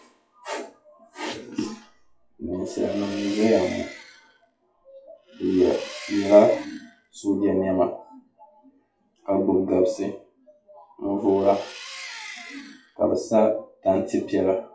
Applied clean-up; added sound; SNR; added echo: classical method WPE with log-MMSE.